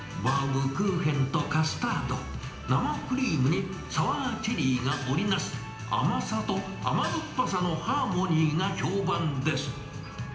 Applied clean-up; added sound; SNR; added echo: none; Gong; 13 dB; reverberation time 0.8 s.